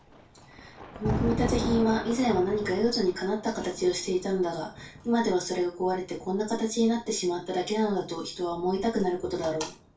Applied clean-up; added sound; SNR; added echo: none; Thunder; 10 dB; reverberation time 0.2 s.